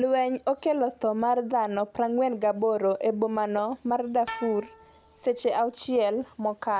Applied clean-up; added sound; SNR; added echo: none; Bowed string instrument; 16 dB; none.